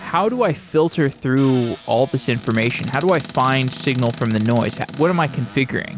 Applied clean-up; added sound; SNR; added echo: none; Squeak / Cupboard open or close; 13 dB; none.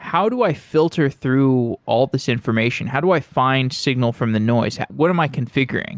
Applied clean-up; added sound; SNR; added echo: none; none; none; none.